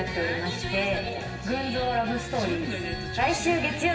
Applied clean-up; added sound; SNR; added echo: none; none; none; reverberation time 1.0 s.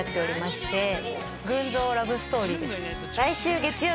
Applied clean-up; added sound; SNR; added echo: none; none; none; none.